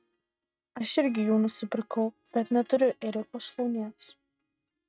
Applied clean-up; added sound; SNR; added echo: neural mask model RNNoise.